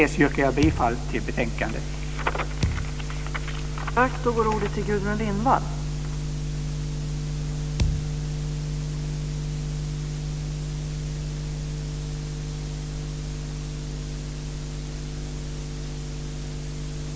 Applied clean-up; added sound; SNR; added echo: none; Thump, thud; 5 dB; none.